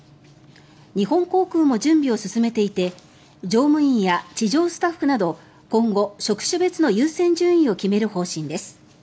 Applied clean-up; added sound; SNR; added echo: none; none; none; none.